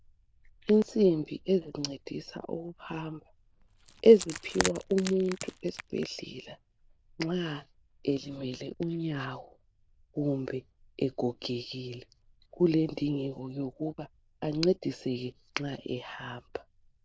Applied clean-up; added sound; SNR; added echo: neural diffusion model UNIVERSE++.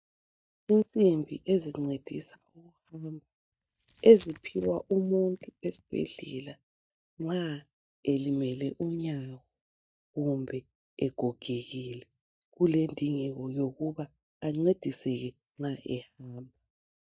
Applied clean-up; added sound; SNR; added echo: neural mask model DeepFilterNet 3.